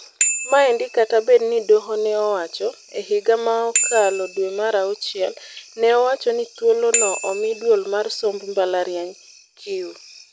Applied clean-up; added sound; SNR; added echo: none; Bicycle bell; 8 dB; none.